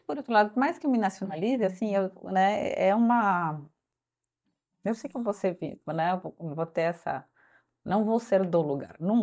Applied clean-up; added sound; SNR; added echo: neural mask model DeepFilterNet 3.